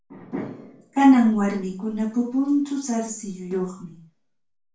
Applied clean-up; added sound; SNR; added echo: none; none; none; reverberation time 0.3 s.